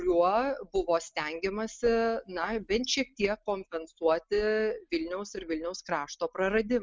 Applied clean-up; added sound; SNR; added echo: none; none; none; none.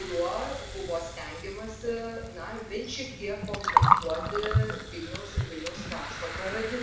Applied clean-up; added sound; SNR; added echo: none; Gurgling; -4 dB; reverberation time 0.7 s.